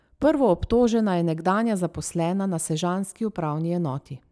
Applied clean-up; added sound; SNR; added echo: none; none; none; none.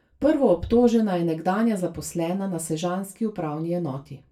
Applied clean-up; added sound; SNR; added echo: none; none; none; reverberation time 0.2 s.